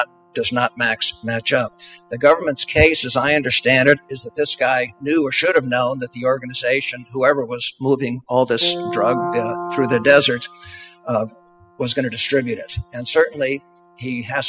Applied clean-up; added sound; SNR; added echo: classical method spectral subtraction.